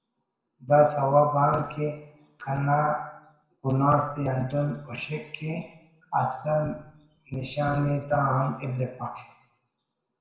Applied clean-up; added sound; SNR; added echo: none; none; none; reverberation time 0.8 s.